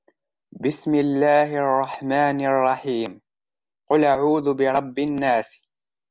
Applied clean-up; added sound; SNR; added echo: none; none; none; none.